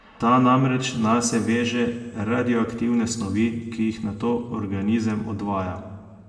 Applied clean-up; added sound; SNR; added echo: none; none; none; reverberation time 1.3 s.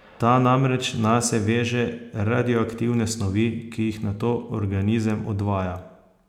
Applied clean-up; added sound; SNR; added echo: none; none; none; none.